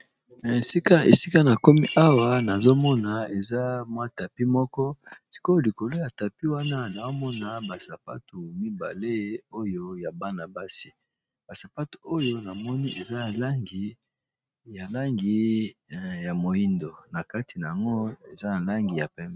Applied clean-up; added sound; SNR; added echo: neural mask model RNNoise.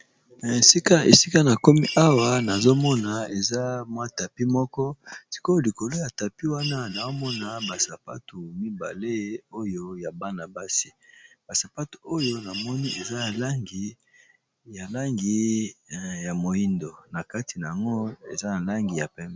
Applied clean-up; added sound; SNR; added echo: none; Mechanisms; 11 dB; none.